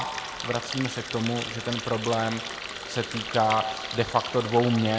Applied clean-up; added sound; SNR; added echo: none; Water tap, faucet; 8 dB; none.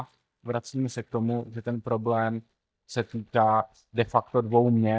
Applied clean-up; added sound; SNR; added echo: neural mask model DeepFilterNet 3.